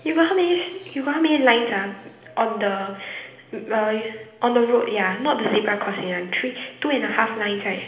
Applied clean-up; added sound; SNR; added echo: none; none; none; reverberation time 1.0 s.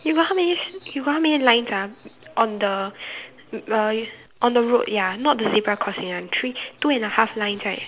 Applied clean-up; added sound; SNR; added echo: none; none; none; none.